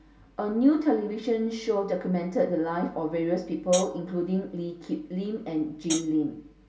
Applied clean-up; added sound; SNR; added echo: none; Hi-hat; 7 dB; reverberation time 0.3 s.